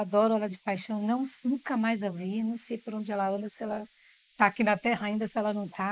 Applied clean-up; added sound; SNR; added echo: neural mask model Resemble Enhance denoiser.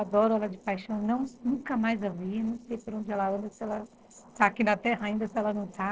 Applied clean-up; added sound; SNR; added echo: neural separator model SepFormer DNS4.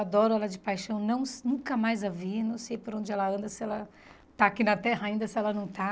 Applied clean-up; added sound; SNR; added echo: none; none; none; none.